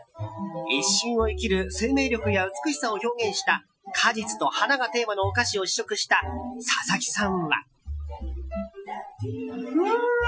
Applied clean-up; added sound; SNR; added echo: classical method Wiener filter.